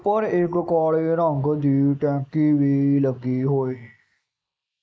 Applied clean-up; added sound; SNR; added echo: neural mask model Resemble Enhance denoiser.